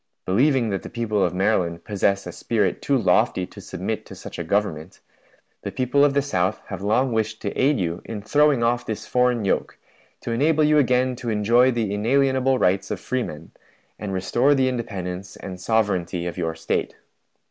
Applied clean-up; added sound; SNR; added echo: none; none; none; none.